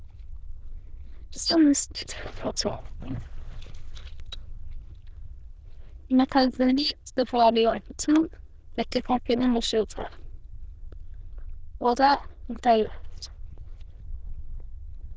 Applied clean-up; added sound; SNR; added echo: neural diffusion model UNIVERSE++.